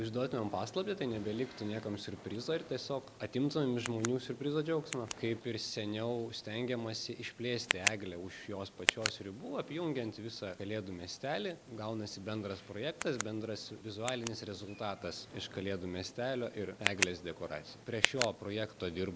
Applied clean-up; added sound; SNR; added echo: none; Tick; 6 dB; none.